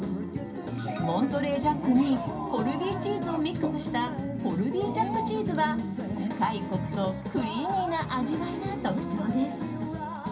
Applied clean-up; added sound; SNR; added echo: none; none; none; reverberation time 0.3 s.